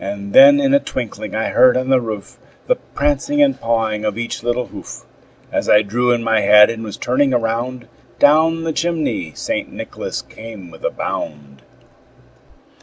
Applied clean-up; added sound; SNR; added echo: none; none; none; none.